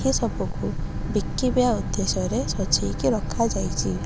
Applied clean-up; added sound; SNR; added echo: none; Boat, Water vehicle; 2 dB; none.